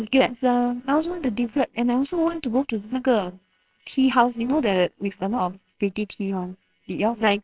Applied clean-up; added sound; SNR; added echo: neural separator model SepFormer WHAMR!.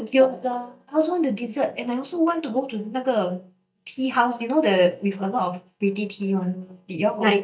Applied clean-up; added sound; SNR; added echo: neural mask model DeepFilterNet 3.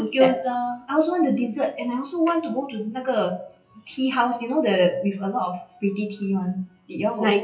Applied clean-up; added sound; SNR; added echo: classical method WPE with log-MMSE.